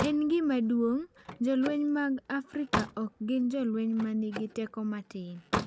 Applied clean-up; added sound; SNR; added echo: none; Slam; 9 dB; none.